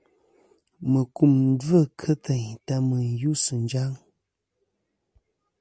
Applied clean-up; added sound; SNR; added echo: none; none; none; none.